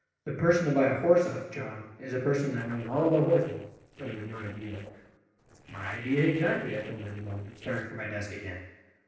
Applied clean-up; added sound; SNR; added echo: neural separator model SepFormer DNS4.